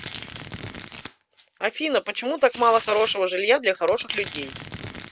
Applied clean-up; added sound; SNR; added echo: none; Domestic sounds, home sounds; 11 dB; none.